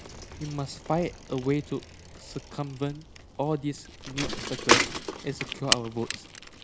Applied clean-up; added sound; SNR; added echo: none; Bicycle; 0 dB; none.